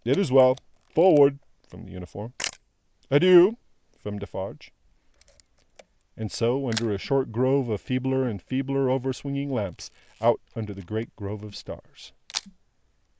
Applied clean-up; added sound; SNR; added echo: neural mask model Resemble Enhance denoiser.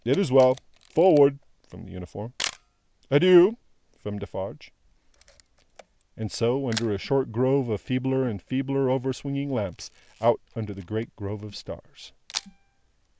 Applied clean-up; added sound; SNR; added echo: none; Camera; 19 dB; none.